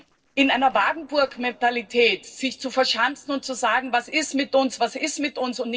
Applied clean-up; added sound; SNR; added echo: neural separator model SepFormer DNS4.